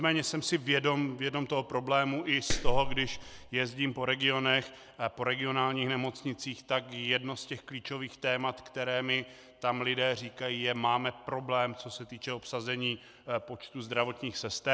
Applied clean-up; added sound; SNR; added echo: none; Clapping; -3 dB; none.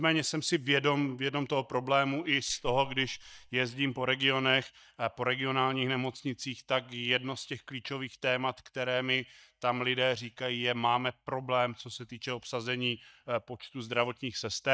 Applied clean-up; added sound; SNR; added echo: neural mask model DeepFilterNet 3.